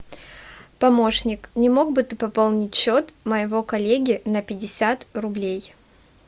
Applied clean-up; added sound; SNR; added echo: none; none; none; none.